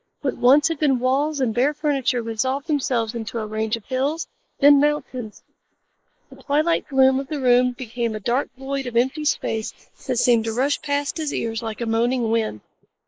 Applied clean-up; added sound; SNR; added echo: neural mask model Resemble Enhance denoiser.